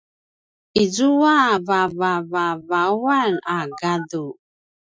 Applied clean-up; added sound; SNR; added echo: classical method Wiener filter.